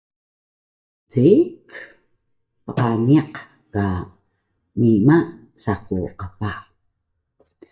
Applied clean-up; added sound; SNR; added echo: neural mask model DeepFilterNet 3.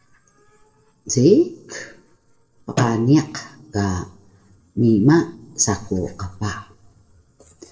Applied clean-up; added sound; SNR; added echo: neural separator model SepFormer DNS4.